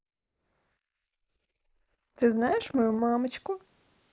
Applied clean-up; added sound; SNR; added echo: neural mask model Resemble Enhance denoiser.